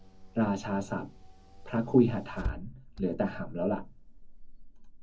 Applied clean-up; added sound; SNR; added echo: none; Engine / Car; 11 dB; reverberation time 0.4 s.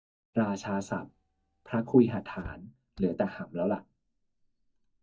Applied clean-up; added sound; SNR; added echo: neural mask model DeepFilterNet 3.